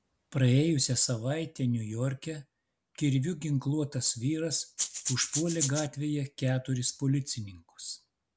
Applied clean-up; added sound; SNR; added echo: none; Rattle (instrument); 3 dB; none.